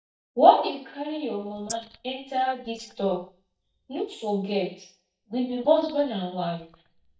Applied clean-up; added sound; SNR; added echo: neural mask model DeepFilterNet 3.